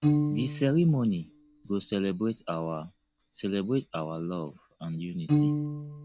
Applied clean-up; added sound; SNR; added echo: none; Piano; 2 dB; none.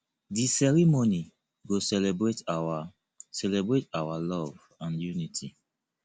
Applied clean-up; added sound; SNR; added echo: none; none; none; none.